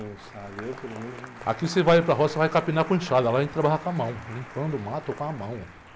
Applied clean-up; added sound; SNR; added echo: none; Applause; 17 dB; none.